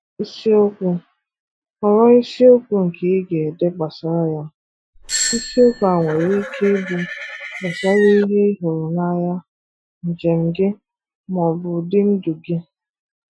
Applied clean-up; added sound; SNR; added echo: classical method Wiener filter.